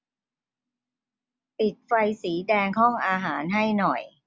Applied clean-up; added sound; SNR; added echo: none; none; none; none.